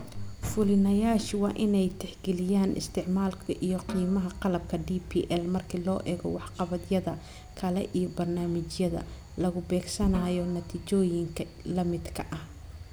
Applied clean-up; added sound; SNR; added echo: none; Snare drum; 18 dB; none.